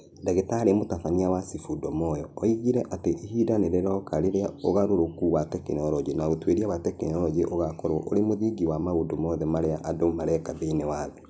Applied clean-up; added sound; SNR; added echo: none; none; none; none.